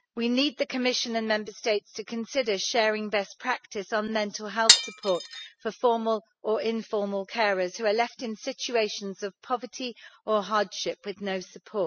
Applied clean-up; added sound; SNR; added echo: classical method spectral subtraction.